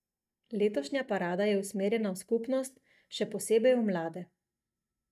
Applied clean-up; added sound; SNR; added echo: neural mask model DeepFilterNet 3.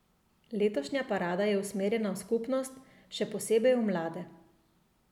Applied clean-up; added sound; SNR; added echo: none; none; none; none.